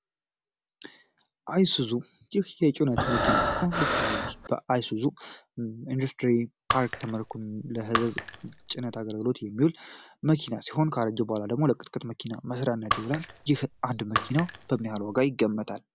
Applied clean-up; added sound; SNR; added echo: none; Shatter + Breathing; 0 dB; none.